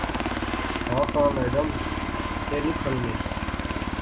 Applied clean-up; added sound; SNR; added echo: none; Aircraft; -1 dB; none.